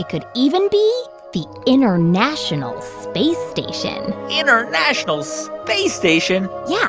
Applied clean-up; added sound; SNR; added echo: none; none; none; none.